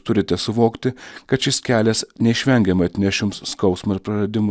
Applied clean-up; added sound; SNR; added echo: none; none; none; none.